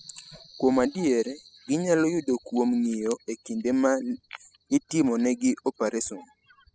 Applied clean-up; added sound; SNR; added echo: classical method spectral subtraction.